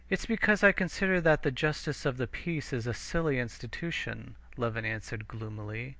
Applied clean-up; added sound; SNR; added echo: none; none; none; none.